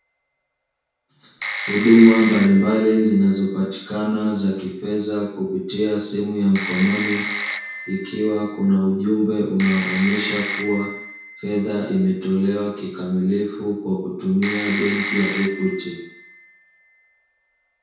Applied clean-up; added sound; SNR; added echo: none; Telephone; 11 dB; reverberation time 0.6 s.